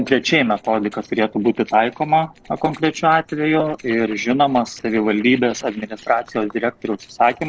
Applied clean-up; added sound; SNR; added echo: neural separator model SepFormer DNS4.